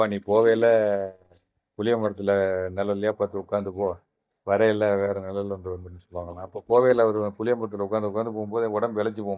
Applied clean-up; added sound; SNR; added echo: neural mask model DeepFilterNet 3.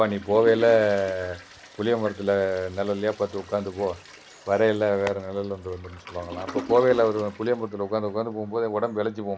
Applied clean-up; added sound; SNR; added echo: none; Toilet flush; 17 dB; none.